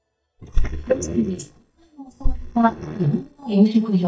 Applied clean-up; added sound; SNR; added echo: neural mask model DeepFilterNet 3.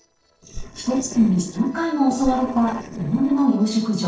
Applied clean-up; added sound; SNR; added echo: neural separator model SepFormer DNS4.